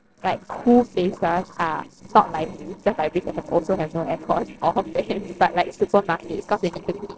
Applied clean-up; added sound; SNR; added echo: neural separator model SepFormer DNS4.